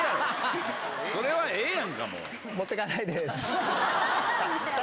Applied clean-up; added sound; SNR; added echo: none; none; none; none.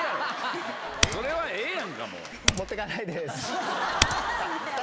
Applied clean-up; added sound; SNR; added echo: none; Typing; -1 dB; none.